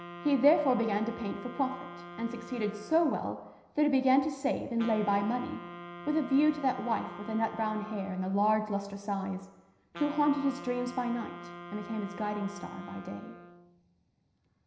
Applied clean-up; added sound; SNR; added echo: none; Wind instrument, woodwind instrument; 15 dB; reverberation time 0.9 s.